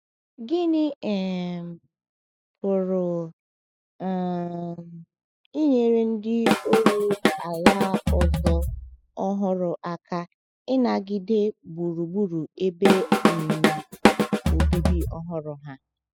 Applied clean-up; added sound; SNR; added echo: classical method spectral subtraction.